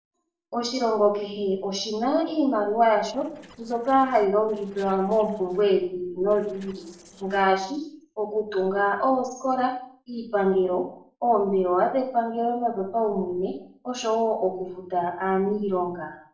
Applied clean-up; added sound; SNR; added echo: neural separator model SepFormer DNS4.